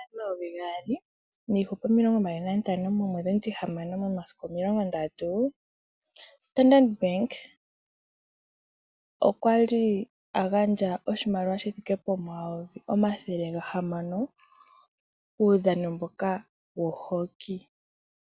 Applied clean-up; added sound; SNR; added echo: none; none; none; none.